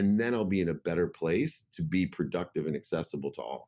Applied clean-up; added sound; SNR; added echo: none; none; none; none.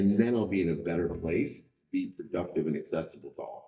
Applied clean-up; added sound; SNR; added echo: neural mask model DeepFilterNet 3.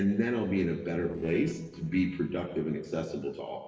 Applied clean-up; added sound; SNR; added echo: neural separator model SepFormer DNS4.